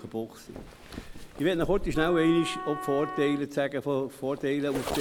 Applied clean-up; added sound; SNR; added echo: none; Zipper (clothing) + Wind instrument, woodwind instrument; 9 dB; none.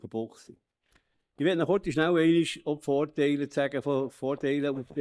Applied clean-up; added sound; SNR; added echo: neural mask model DeepFilterNet 3.